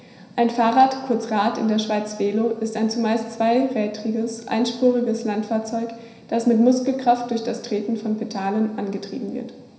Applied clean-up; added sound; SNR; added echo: none; none; none; reverberation time 0.9 s.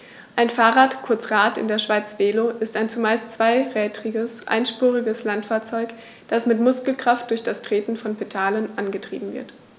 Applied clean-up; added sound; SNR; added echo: none; none; none; none.